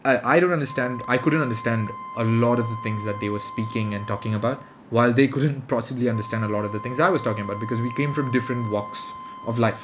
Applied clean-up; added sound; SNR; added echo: none; Wind instrument, woodwind instrument; 14 dB; none.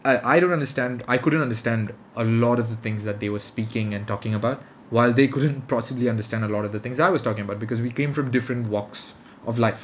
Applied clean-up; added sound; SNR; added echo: none; none; none; none.